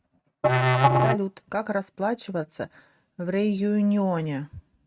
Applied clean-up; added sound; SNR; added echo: neural mask model RNNoise.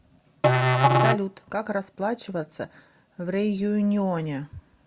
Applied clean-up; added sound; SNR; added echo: none; Musical instrument; -4 dB; none.